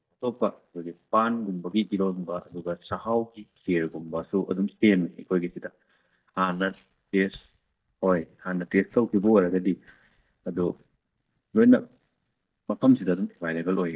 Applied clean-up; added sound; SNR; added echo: neural mask model DeepFilterNet 3.